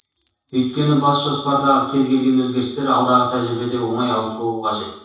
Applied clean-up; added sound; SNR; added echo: none; Chime; 9 dB; reverberation time 0.7 s.